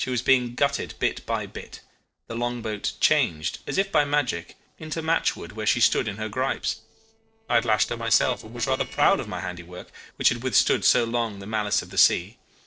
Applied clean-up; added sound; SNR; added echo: neural separator model SepFormer DNS4.